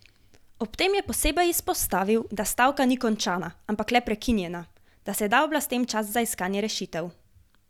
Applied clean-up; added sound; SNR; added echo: none; none; none; none.